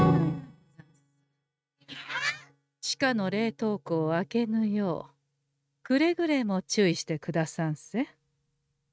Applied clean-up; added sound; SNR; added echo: neural mask model RNNoise.